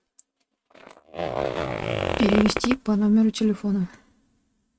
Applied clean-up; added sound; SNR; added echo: neural mask model RNNoise.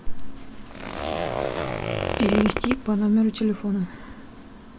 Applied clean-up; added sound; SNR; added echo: none; Zipper (clothing); 3 dB; none.